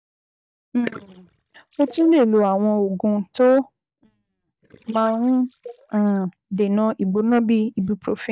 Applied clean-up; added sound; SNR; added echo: neural mask model DeepFilterNet 3.